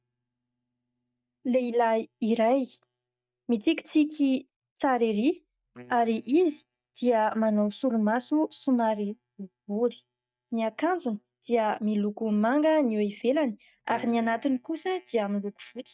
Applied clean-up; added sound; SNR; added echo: neural mask model DeepFilterNet 3.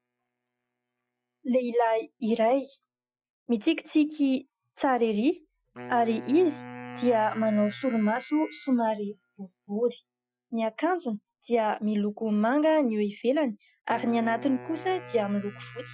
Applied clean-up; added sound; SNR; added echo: classical method Wiener filter.